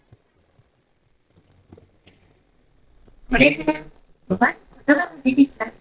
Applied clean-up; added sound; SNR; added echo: neural mask model DeepFilterNet 3.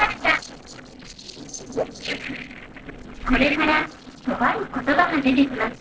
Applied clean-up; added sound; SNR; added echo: neural separator model SepFormer DNS4.